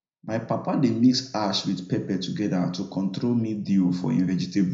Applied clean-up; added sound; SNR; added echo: none; none; none; reverberation time 0.4 s.